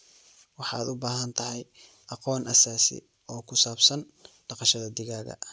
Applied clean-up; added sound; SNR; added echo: none; none; none; none.